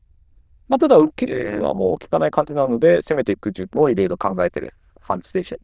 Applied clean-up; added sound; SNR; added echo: neural diffusion model UNIVERSE++.